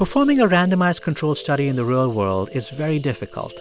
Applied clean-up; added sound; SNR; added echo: none; Frog; 8 dB; none.